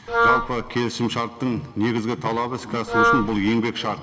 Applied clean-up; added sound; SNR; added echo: none; Wind instrument, woodwind instrument; -3 dB; reverberation time 0.8 s.